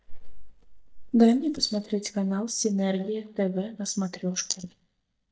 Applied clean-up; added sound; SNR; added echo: neural mask model DeepFilterNet 3.